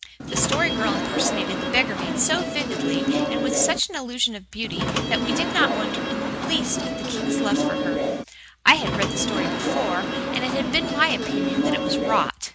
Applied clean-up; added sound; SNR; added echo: none; Subway, metro, underground / Sliding door; -2 dB; none.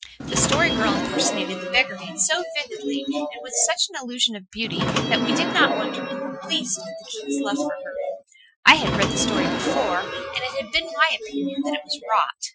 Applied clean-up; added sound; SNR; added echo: classical method Wiener filter.